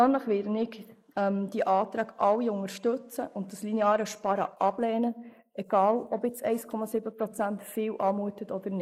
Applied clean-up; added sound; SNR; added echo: neural mask model Resemble Enhance denoiser.